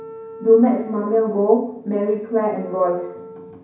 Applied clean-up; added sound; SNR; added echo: none; Wind instrument, woodwind instrument; 18 dB; reverberation time 0.6 s.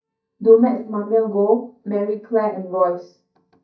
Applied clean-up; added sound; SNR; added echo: neural mask model DeepFilterNet 3.